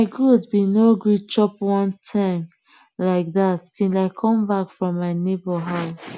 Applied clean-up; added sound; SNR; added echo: none; none; none; none.